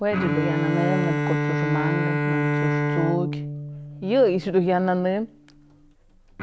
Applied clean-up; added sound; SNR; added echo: none; Bowed string instrument; 1 dB; none.